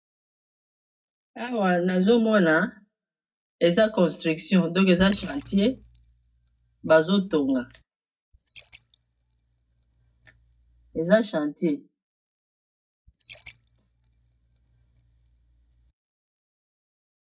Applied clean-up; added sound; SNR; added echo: neural mask model DeepFilterNet 3.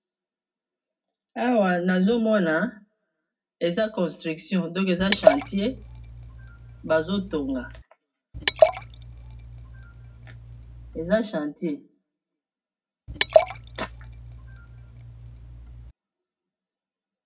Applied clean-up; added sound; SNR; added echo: none; Liquid; -1 dB; reverberation time 0.3 s.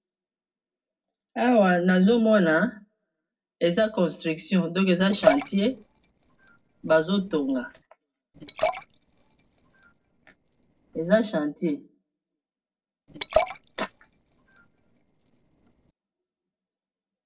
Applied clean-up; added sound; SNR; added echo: neural separator model SepFormer DNS4.